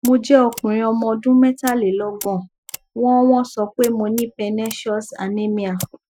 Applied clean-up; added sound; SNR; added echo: classical method Wiener filter.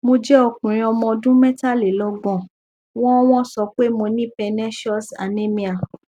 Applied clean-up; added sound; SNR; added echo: none; none; none; none.